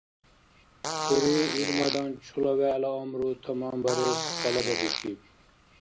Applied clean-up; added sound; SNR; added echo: none; Fart; 5 dB; none.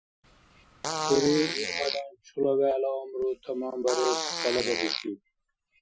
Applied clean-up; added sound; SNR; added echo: classical method Wiener filter.